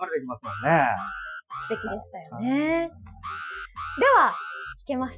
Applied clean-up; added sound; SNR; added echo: classical method Wiener filter.